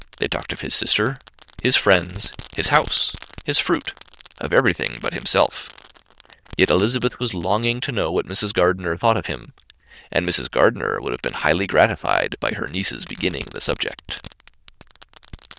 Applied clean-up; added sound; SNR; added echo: neural diffusion model UNIVERSE++.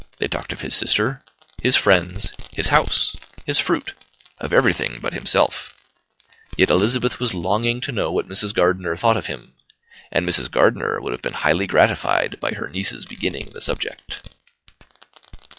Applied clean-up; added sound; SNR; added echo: classical method log-MMSE.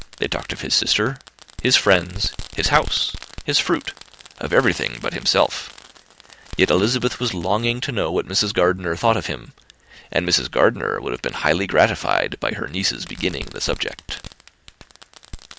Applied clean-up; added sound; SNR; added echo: none; Fireworks; 16 dB; none.